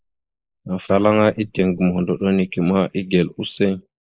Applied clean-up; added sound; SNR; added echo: neural mask model Resemble Enhance denoiser.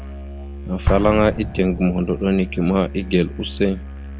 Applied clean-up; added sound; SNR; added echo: none; Explosion + Musical instrument; 8 dB; none.